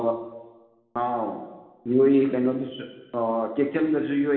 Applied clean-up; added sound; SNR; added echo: none; none; none; reverberation time 1.4 s.